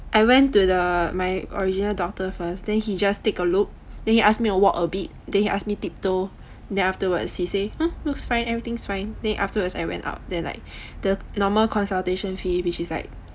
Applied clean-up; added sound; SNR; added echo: none; none; none; none.